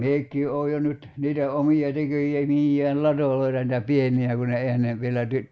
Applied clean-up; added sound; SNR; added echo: neural mask model Resemble Enhance denoiser.